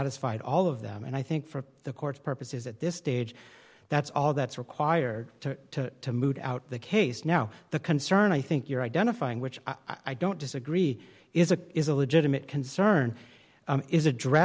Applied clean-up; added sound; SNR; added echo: none; none; none; none.